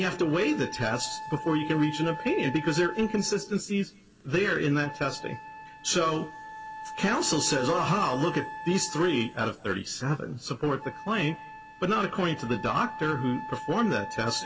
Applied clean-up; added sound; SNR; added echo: none; Wind instrument, woodwind instrument; 13 dB; reverberation time 1.5 s.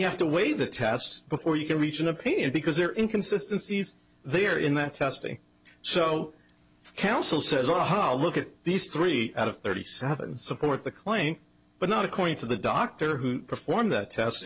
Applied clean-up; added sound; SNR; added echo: none; none; none; none.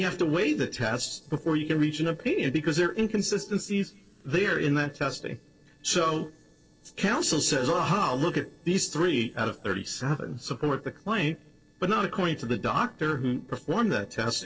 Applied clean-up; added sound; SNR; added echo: neural separator model SepFormer DNS4.